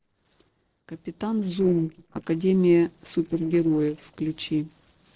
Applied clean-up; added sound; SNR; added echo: neural separator model SepFormer DNS4.